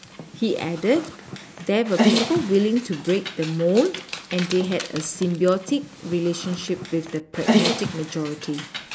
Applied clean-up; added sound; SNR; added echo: none; Dog; 4 dB; none.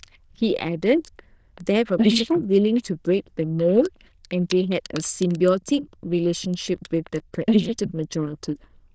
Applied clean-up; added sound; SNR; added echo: neural diffusion model UNIVERSE++.